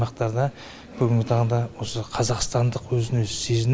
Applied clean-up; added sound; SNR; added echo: none; none; none; none.